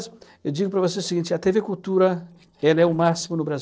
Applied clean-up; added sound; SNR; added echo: neural separator model SepFormer DNS4.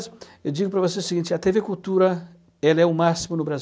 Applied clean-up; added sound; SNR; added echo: none; none; none; none.